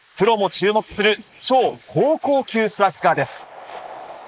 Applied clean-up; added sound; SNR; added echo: neural mask model Resemble Enhance denoiser.